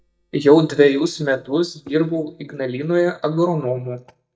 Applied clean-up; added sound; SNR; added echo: neural mask model DeepFilterNet 3.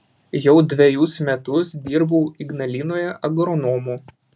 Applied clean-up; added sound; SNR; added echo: none; none; none; none.